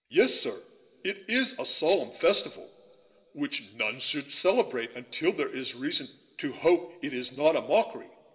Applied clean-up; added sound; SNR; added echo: none; none; none; reverberation time 2.1 s.